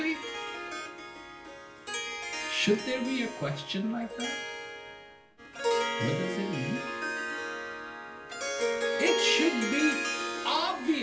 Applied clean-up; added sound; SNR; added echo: none; Harp; 0 dB; reverberation time 0.3 s.